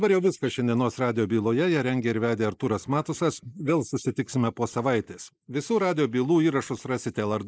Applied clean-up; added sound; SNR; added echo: neural mask model Resemble Enhance denoiser.